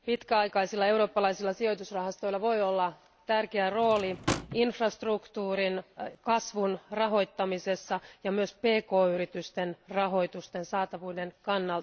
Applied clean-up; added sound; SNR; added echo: none; Drawer open or close / Wood; 8 dB; none.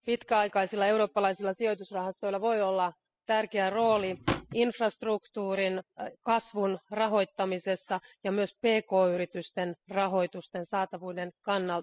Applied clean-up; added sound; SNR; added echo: classical method spectral subtraction.